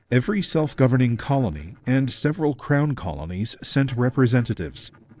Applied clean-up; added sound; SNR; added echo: neural separator model SepFormer DNS4.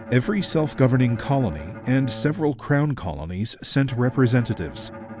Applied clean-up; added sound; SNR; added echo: none; Bowed string instrument; 16 dB; none.